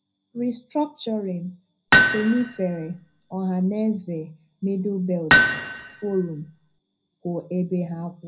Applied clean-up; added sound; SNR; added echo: none; Hammer; -5 dB; reverberation time 0.4 s.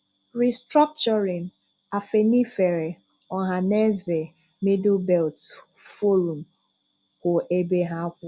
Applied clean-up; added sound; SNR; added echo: none; none; none; none.